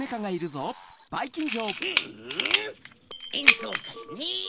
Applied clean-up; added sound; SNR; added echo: none; Camera; -4 dB; none.